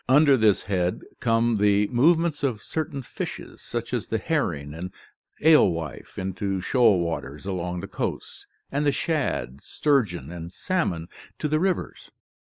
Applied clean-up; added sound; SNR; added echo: neural mask model Resemble Enhance denoiser.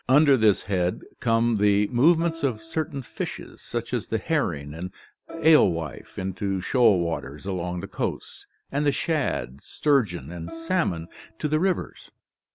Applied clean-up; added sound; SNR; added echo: none; Plucked string instrument; 18 dB; none.